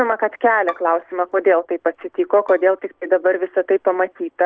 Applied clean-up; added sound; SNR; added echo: neural separator model SepFormer DNS4.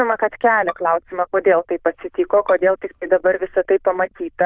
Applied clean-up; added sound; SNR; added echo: neural diffusion model UNIVERSE++.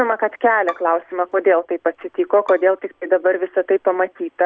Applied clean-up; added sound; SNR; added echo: none; Bowed string instrument; 20 dB; none.